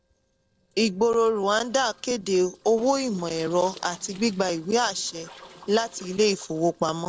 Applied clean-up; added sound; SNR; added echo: neural separator model SepFormer DNS4.